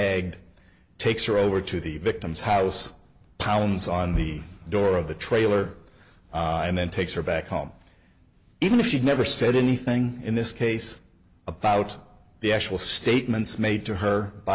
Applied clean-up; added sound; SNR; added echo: none; none; none; none.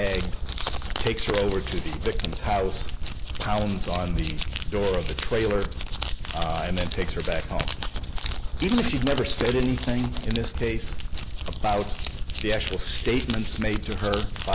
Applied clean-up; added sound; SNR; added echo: none; Crumpling, crinkling; 0 dB; none.